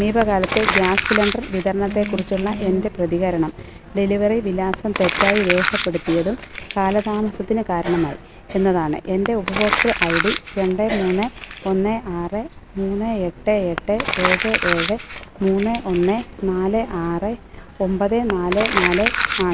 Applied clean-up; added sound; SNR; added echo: none; Crumpling, crinkling; 6 dB; none.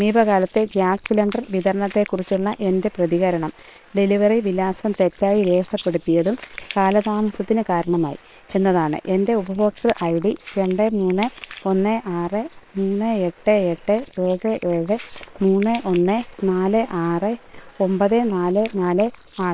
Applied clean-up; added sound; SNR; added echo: neural separator model SepFormer WHAM!.